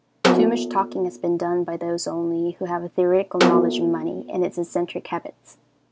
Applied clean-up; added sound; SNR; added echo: none; Snare drum; 1 dB; none.